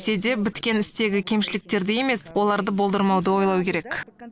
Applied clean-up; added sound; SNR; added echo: none; none; none; none.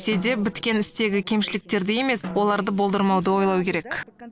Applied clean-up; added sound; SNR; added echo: none; Drum; 18 dB; none.